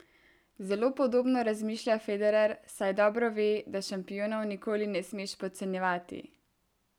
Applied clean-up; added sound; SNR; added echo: none; none; none; none.